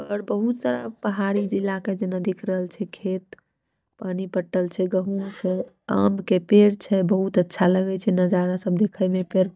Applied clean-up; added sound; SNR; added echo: neural mask model DeepFilterNet 3.